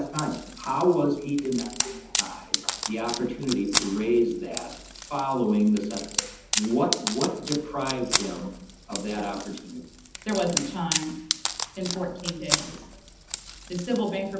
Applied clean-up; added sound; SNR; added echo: none; Wood; 4 dB; reverberation time 0.8 s.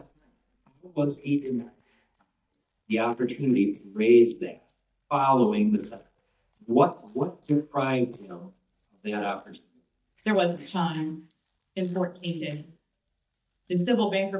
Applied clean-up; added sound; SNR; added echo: neural mask model DeepFilterNet 3.